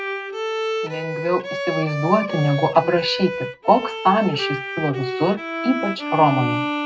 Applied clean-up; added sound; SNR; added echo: none; Bowed string instrument; 5 dB; reverberation time 0.3 s.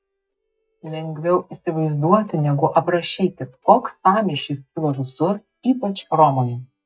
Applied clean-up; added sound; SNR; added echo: neural mask model DeepFilterNet 3.